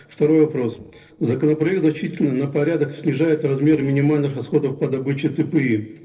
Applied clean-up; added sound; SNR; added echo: neural separator model SepFormer DNS4.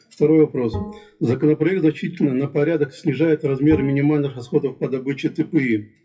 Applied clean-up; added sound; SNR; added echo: classical method WPE with log-MMSE.